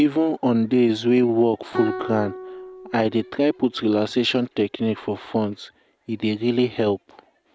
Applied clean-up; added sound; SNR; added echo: none; Guitar; 14 dB; none.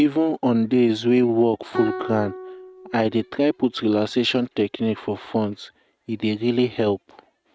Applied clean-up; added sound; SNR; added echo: neural mask model RNNoise.